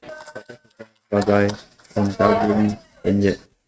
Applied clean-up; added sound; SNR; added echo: neural mask model RNNoise.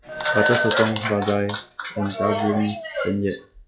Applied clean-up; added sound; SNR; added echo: classical method log-MMSE.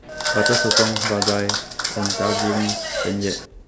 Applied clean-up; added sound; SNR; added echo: none; Applause / Clapping; -2 dB; none.